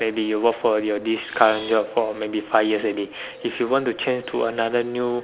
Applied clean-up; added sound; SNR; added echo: none; Camera; 16 dB; none.